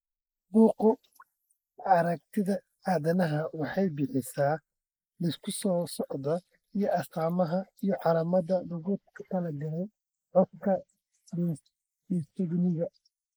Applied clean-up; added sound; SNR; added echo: neural mask model Resemble Enhance denoiser.